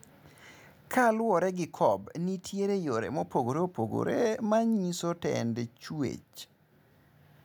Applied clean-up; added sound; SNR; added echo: none; none; none; none.